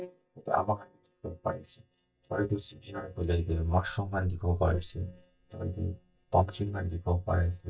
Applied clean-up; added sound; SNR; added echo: neural mask model DeepFilterNet 3.